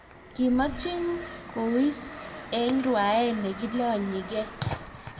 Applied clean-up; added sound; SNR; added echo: none; Train; 13 dB; reverberation time 1.2 s.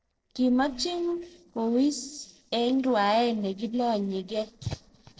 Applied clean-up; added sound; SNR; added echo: neural separator model SepFormer DNS4.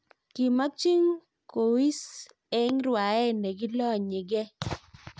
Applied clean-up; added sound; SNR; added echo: none; none; none; none.